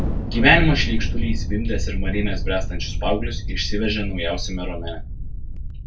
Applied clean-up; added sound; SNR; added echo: none; Thunder; -1 dB; reverberation time 0.2 s.